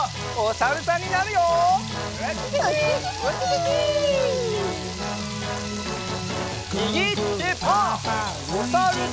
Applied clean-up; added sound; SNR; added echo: none; Water tap, faucet / Liquid; 13 dB; none.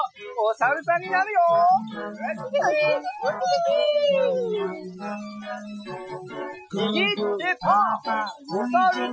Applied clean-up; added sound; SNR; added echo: classical method Wiener filter.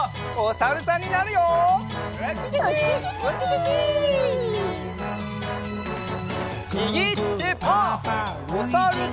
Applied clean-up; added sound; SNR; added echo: none; none; none; none.